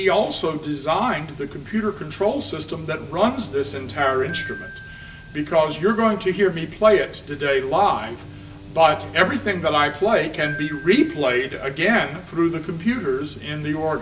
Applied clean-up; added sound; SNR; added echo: none; Keyboard (musical) + Bowed string instrument; 19 dB; none.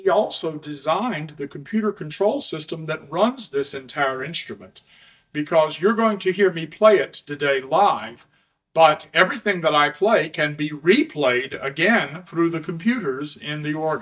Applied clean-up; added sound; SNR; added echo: neural mask model DeepFilterNet 3.